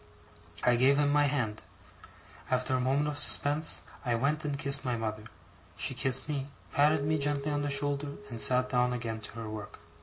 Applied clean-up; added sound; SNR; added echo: none; Keyboard (musical); 16 dB; none.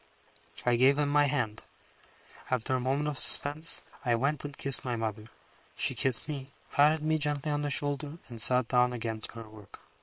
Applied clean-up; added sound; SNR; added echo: neural separator model SepFormer WHAM!.